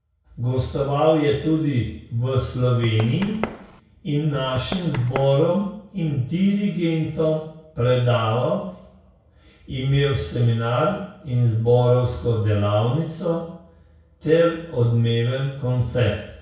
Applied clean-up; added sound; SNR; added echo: none; Run; 12 dB; reverberation time 0.6 s.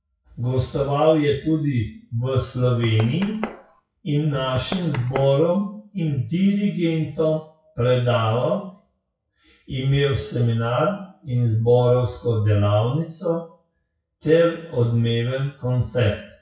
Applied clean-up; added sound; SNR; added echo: classical method WPE with log-MMSE.